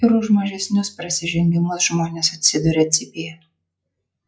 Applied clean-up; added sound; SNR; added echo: classical method log-MMSE.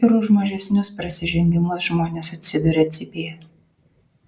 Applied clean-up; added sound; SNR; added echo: none; none; none; none.